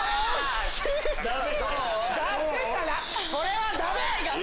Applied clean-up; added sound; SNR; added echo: none; Bird; 6 dB; none.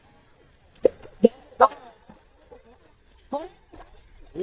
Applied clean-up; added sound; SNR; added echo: neural mask model DeepFilterNet 3.